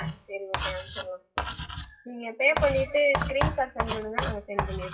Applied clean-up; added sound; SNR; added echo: classical method WPE with log-MMSE.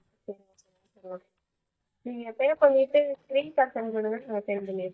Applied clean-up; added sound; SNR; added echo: neural mask model DeepFilterNet 3.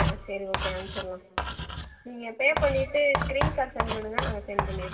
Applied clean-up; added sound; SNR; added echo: none; Writing; 1 dB; reverberation time 2.6 s.